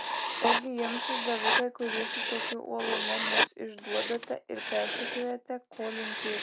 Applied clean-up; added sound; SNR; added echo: none; Writing; -2 dB; none.